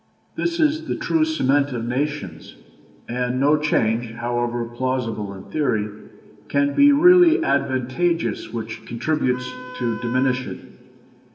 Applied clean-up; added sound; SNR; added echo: none; Wind instrument, woodwind instrument; 14 dB; reverberation time 2.6 s.